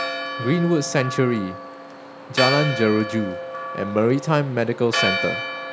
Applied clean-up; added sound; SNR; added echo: none; Church bell; 5 dB; none.